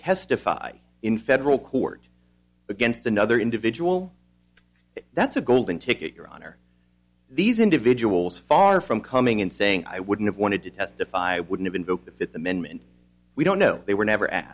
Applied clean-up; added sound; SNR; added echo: none; none; none; none.